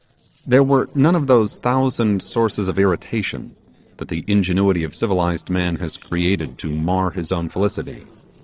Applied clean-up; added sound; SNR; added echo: neural separator model SepFormer DNS4.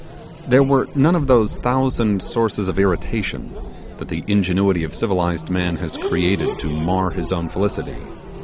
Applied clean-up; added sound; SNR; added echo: none; Race car, auto racing / Accelerating, revving, vroom; 10 dB; none.